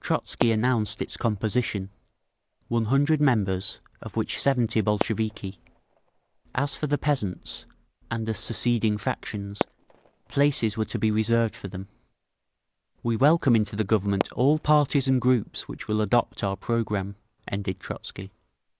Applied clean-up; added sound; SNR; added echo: none; Fireworks; 16 dB; none.